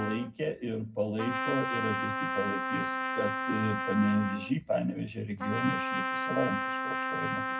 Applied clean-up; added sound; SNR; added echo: none; Trumpet; 1 dB; reverberation time 0.4 s.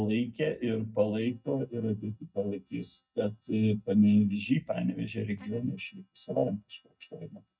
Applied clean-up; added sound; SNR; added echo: neural mask model DeepFilterNet 3.